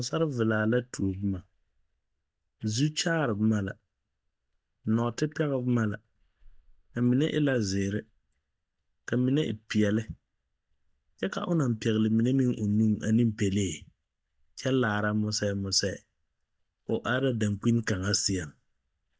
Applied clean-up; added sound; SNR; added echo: neural mask model DeepFilterNet 3.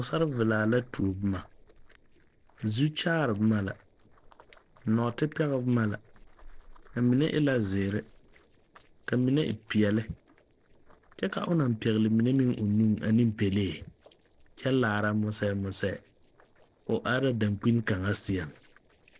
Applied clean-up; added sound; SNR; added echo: neural separator model SepFormer DNS4.